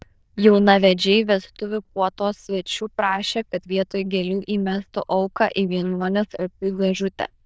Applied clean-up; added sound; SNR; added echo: neural diffusion model UNIVERSE++.